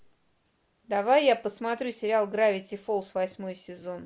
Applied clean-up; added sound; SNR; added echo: none; none; none; none.